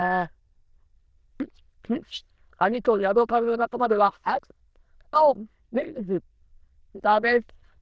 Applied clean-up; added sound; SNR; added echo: neural diffusion model UNIVERSE++.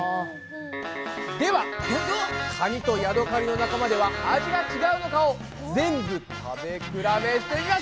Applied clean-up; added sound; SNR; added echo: none; Guitar; 6 dB; none.